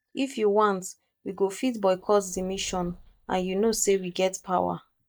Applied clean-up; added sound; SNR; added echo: neural mask model DeepFilterNet 3.